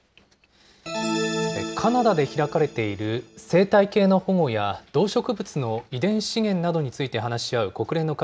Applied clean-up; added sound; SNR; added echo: none; none; none; none.